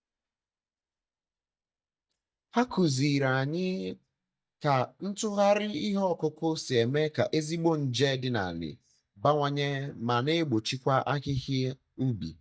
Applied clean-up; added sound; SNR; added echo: neural mask model DeepFilterNet 3.